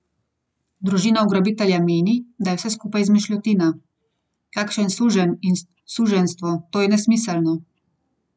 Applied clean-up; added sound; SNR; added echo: none; none; none; none.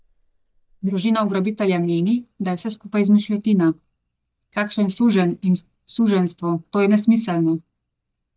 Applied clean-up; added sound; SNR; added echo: neural mask model DeepFilterNet 3.